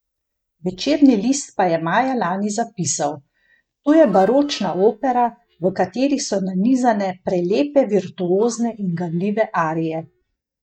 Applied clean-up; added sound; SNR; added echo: neural mask model DeepFilterNet 3.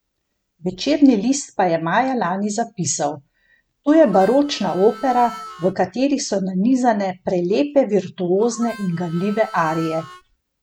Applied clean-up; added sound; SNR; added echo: none; Harmonica; 17 dB; none.